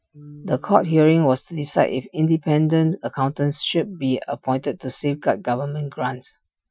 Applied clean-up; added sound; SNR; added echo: classical method Wiener filter.